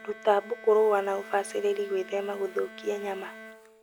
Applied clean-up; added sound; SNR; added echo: none; Bowed string instrument; 18 dB; none.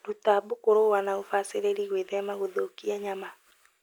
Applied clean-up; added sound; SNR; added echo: none; none; none; none.